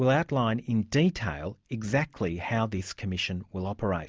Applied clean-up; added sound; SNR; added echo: none; none; none; none.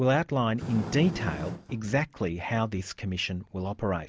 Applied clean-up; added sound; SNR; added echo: none; Fire; 12 dB; none.